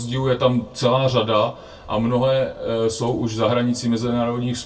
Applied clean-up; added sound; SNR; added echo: none; none; none; reverberation time 0.2 s.